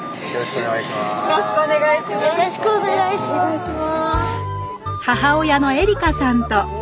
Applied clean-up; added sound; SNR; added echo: none; none; none; none.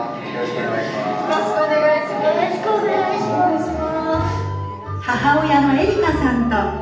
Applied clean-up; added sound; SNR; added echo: none; none; none; reverberation time 0.8 s.